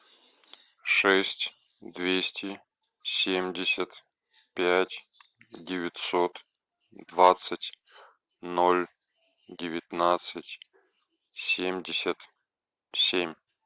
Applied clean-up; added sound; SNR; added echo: none; none; none; none.